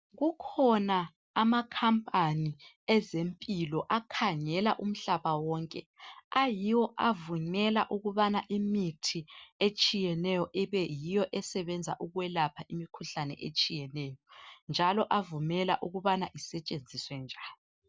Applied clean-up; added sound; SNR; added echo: none; none; none; none.